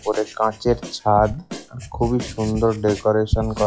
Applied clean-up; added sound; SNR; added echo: classical method log-MMSE.